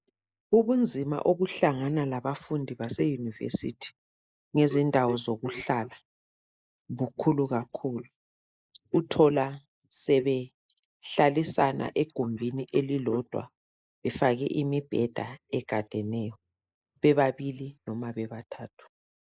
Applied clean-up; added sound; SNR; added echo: neural mask model Resemble Enhance denoiser.